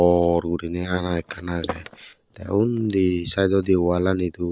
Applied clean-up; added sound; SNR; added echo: neural mask model Resemble Enhance denoiser.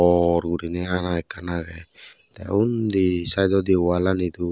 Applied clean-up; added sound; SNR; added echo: none; none; none; none.